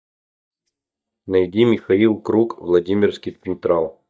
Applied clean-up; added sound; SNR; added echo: neural mask model DeepFilterNet 3.